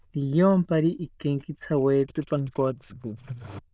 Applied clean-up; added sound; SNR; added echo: neural diffusion model UNIVERSE++.